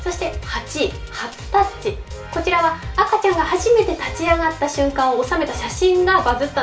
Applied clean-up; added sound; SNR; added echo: none; Drum kit; 17 dB; reverberation time 0.4 s.